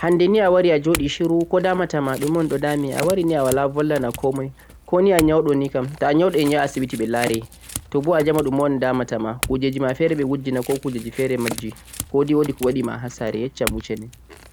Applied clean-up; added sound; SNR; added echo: none; Chink, clink / Domestic sounds, home sounds; 15 dB; none.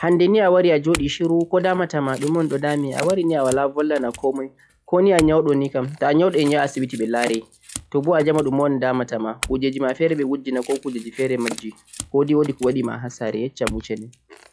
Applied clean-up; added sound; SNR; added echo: classical method log-MMSE.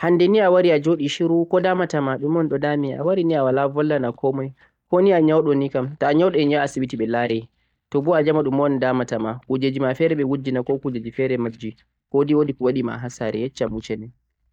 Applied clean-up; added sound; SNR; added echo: neural mask model DeepFilterNet 3.